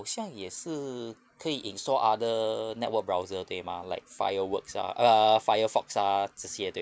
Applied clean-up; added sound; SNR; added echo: none; none; none; none.